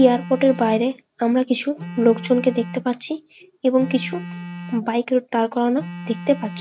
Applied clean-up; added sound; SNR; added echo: none; Telephone; 14 dB; none.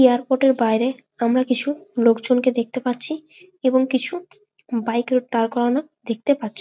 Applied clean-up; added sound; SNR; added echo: none; none; none; none.